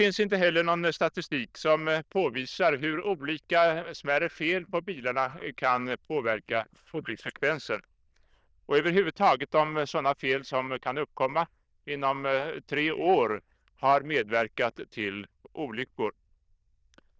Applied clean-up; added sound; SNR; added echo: neural diffusion model UNIVERSE++.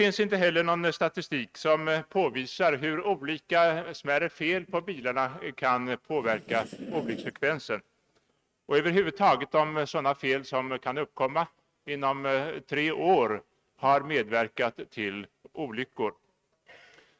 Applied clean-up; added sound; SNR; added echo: neural mask model RNNoise.